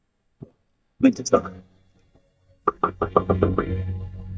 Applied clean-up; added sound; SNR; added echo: neural mask model DeepFilterNet 3.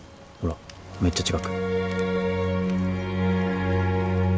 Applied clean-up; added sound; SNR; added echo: none; none; none; none.